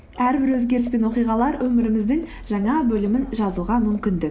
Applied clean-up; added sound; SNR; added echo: none; Livestock, farm animals, working animals; 17 dB; none.